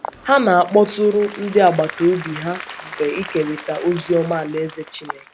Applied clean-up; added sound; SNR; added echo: none; Applause / Crowd; 16 dB; none.